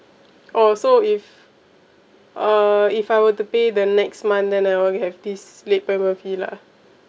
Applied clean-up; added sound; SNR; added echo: none; none; none; none.